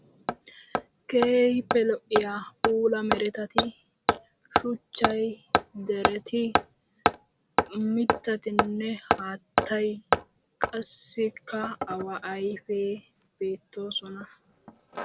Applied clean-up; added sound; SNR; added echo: none; Hammer; 1 dB; none.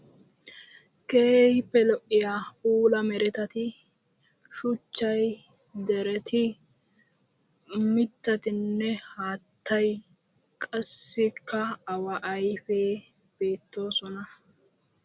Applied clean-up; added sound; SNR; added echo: none; none; none; none.